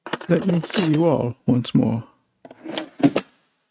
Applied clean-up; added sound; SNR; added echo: neural mask model RNNoise.